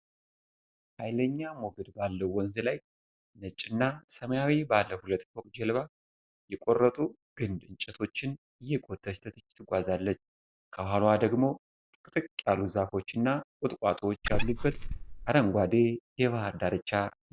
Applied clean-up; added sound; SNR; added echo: neural mask model DeepFilterNet 3.